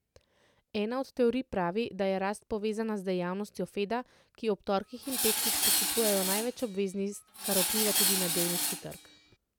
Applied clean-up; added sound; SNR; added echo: none; Tools; -2 dB; none.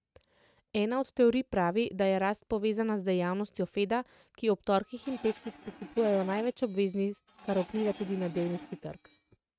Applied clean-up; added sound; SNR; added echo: neural mask model RNNoise.